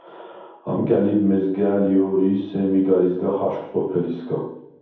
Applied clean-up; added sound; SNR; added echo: none; none; none; reverberation time 0.9 s.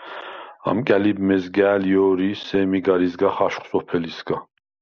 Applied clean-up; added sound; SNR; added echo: none; none; none; none.